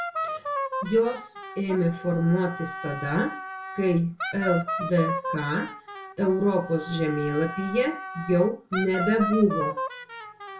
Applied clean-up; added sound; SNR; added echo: none; Wind instrument, woodwind instrument; 7 dB; reverberation time 0.2 s.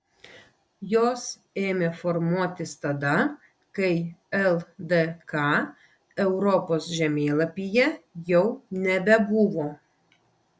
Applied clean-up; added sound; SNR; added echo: none; none; none; none.